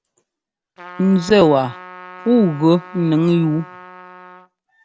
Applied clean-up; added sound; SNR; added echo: none; Trumpet; 20 dB; none.